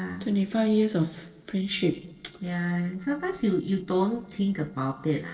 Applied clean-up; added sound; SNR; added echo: neural separator model SepFormer DNS4.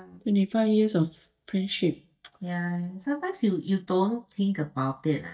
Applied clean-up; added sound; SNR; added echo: neural mask model DeepFilterNet 3.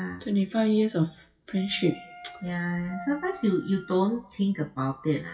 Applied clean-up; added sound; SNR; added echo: classical method WPE with log-MMSE.